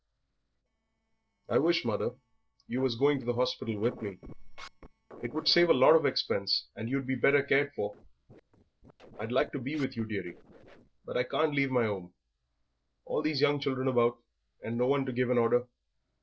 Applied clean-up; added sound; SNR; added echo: neural separator model SepFormer DNS4.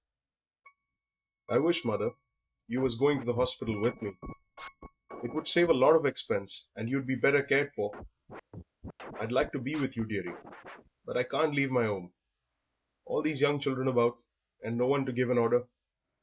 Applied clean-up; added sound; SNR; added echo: neural mask model RNNoise.